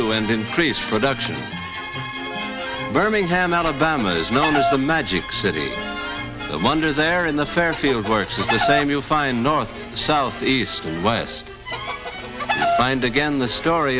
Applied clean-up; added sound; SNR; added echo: none; Chicken, rooster; 3 dB; none.